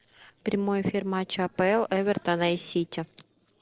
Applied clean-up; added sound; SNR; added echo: neural separator model SepFormer DNS4.